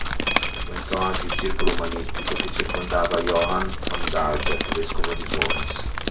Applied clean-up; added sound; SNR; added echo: none; Drip; -4 dB; reverberation time 0.2 s.